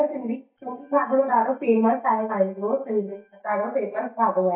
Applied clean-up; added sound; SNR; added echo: neural mask model DeepFilterNet 3.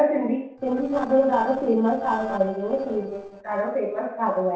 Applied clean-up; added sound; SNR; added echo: neural separator model SepFormer DNS4.